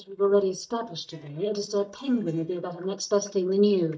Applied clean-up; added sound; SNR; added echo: neural mask model DeepFilterNet 3.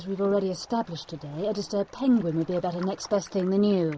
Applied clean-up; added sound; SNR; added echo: none; none; none; none.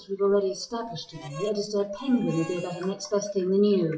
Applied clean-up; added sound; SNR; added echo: classical method WPE with log-MMSE.